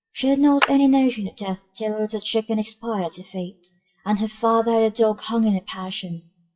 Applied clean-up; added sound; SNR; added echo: classical method WPE with log-MMSE.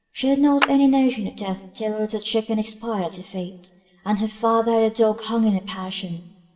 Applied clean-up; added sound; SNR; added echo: none; Clapping; 8 dB; reverberation time 1.6 s.